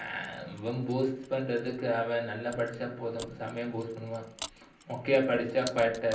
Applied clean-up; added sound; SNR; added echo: none; Mechanisms; 19 dB; reverberation time 0.6 s.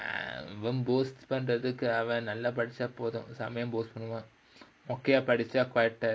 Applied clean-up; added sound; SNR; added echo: none; none; none; none.